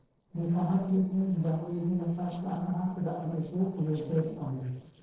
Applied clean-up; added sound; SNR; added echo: neural separator model SepFormer DNS4.